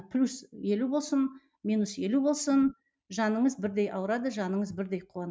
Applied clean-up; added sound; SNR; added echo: none; none; none; none.